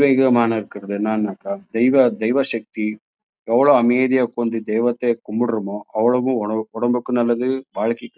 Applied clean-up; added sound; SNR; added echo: none; none; none; none.